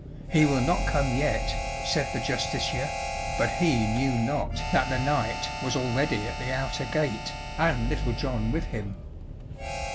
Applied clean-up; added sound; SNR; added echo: none; Harmonica + Engine; 3 dB; none.